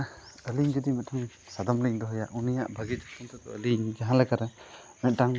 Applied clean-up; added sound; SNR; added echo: none; none; none; none.